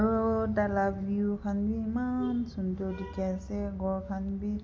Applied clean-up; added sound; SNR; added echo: none; none; none; none.